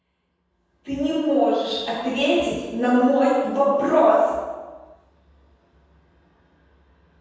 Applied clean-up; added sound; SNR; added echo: none; none; none; reverberation time 1.2 s.